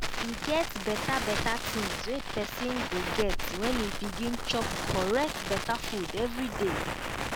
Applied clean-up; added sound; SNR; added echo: none; Crackle; 1 dB; none.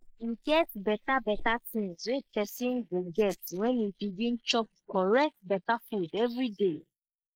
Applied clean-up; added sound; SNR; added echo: neural mask model Resemble Enhance denoiser.